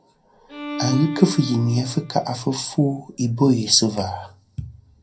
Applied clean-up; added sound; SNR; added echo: none; Bowed string instrument; 11 dB; reverberation time 0.2 s.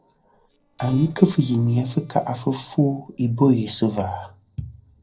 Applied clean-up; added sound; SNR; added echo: neural separator model SepFormer DNS4.